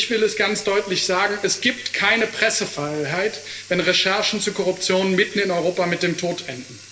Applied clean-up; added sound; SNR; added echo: none; Bathtub (filling or washing); 20 dB; reverberation time 0.7 s.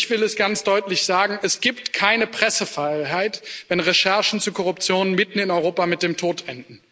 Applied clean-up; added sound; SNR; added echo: none; none; none; none.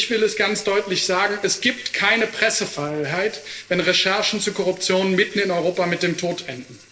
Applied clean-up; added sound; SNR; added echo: neural separator model SepFormer DNS4.